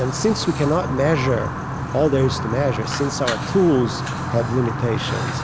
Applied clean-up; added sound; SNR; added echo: none; Fire; 5 dB; none.